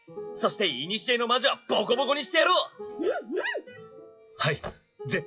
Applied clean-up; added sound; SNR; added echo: classical method WPE with log-MMSE.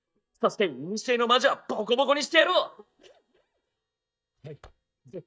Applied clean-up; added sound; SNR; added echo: neural mask model DeepFilterNet 3.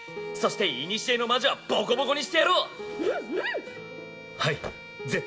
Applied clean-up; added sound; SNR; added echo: none; Bowed string instrument; 18 dB; reverberation time 1.1 s.